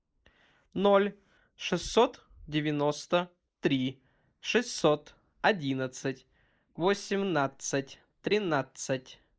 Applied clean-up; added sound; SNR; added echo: neural mask model Resemble Enhance denoiser.